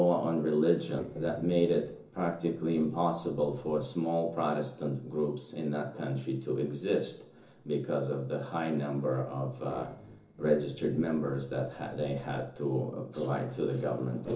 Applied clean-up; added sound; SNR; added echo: neural separator model SepFormer DNS4.